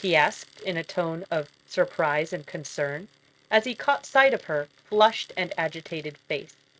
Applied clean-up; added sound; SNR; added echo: neural mask model RNNoise.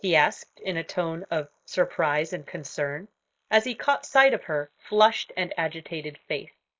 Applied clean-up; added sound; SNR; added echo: neural mask model Resemble Enhance denoiser.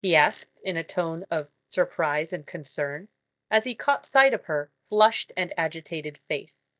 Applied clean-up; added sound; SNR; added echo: neural mask model DeepFilterNet 3.